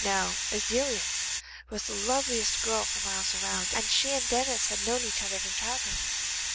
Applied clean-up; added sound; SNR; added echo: none; Hiss; -2 dB; none.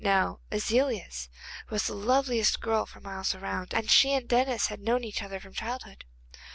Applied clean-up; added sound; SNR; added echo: none; none; none; none.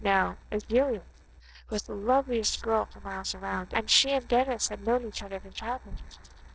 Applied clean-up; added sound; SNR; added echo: neural separator model SepFormer DNS4.